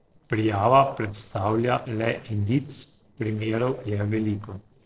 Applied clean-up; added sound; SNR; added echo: neural separator model SepFormer DNS4.